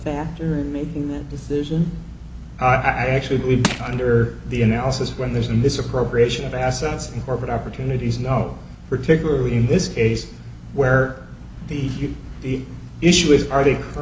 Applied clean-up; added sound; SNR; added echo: none; Crushing; 5 dB; none.